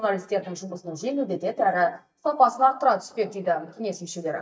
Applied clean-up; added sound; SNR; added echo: neural mask model DeepFilterNet 3.